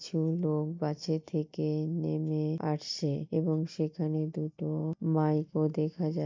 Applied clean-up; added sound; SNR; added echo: neural mask model DeepFilterNet 3.